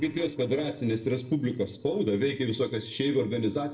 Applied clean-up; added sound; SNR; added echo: neural separator model SepFormer DNS4.